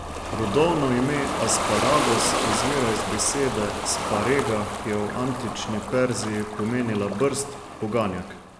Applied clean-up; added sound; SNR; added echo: none; Ocean; 3 dB; none.